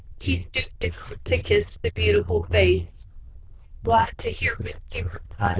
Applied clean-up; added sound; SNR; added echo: neural diffusion model UNIVERSE++.